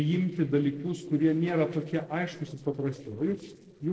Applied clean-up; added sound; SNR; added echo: neural separator model SepFormer DNS4.